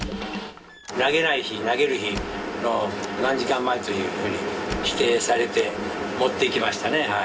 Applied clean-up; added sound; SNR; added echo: none; Squeak; 17 dB; reverberation time 0.3 s.